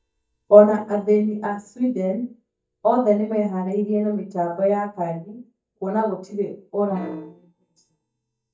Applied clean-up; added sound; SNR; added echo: neural mask model DeepFilterNet 3.